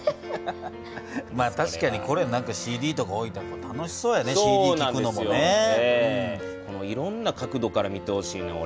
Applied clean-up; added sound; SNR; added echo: none; none; none; none.